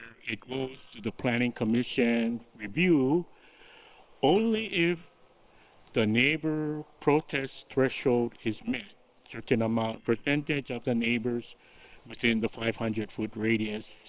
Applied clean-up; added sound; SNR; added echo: neural separator model SepFormer WHAM!.